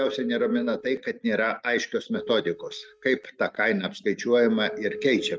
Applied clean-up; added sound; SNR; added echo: neural mask model RNNoise.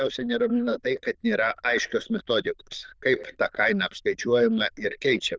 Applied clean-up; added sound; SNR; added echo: neural diffusion model UNIVERSE++.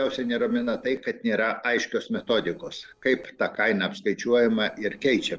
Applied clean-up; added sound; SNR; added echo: neural separator model SepFormer DNS4.